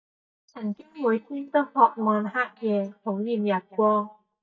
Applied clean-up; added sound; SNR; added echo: neural mask model DeepFilterNet 3.